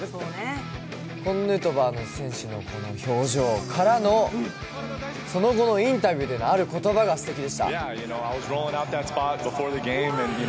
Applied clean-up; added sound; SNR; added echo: none; none; none; none.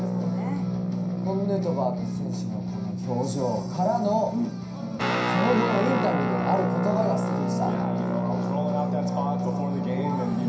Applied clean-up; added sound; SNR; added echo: none; Guitar; -1 dB; reverberation time 0.5 s.